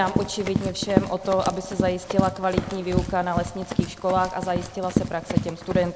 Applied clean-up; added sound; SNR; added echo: none; Run; 2 dB; none.